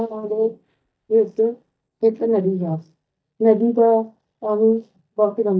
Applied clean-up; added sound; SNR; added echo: neural mask model DeepFilterNet 3.